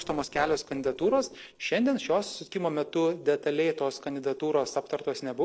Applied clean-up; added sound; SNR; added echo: neural separator model SepFormer DNS4.